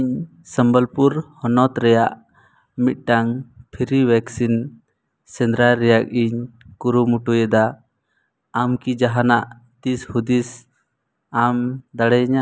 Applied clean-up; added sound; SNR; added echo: none; none; none; none.